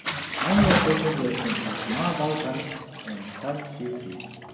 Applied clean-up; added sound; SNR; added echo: none; Bathtub (filling or washing) / Splash, splatter; 3 dB; reverberation time 2.8 s.